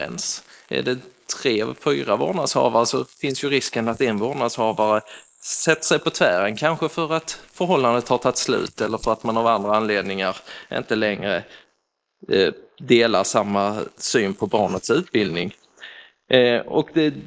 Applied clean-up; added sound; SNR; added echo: neural mask model Resemble Enhance denoiser.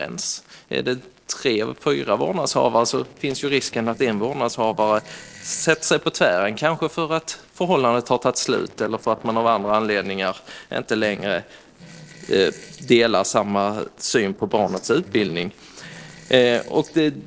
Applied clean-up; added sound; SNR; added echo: neural separator model SepFormer DNS4.